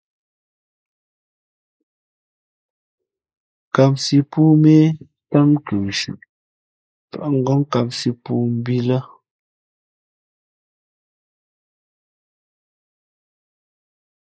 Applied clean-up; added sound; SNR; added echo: neural mask model Resemble Enhance denoiser.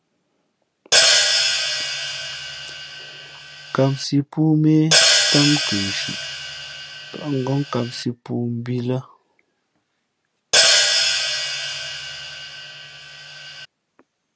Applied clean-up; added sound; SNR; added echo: none; Hi-hat; -5 dB; none.